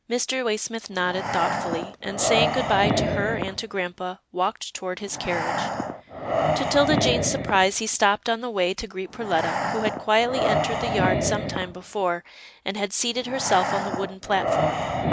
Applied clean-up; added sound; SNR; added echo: none; Breathing; 2 dB; none.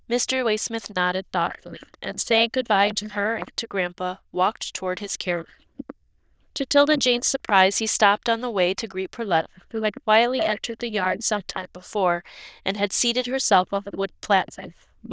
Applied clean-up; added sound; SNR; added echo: neural diffusion model UNIVERSE++.